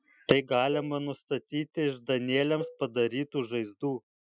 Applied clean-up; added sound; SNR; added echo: classical method Wiener filter.